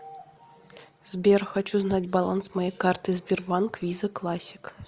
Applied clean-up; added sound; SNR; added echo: none; none; none; none.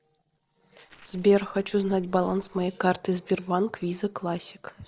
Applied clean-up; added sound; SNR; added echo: neural separator model SepFormer DNS4.